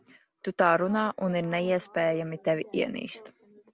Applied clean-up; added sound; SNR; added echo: none; none; none; none.